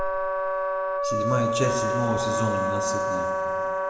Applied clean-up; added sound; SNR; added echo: none; Wind instrument, woodwind instrument; -4 dB; reverberation time 2.1 s.